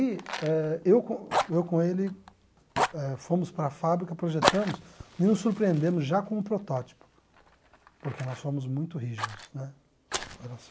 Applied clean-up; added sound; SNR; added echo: none; Fire; 7 dB; none.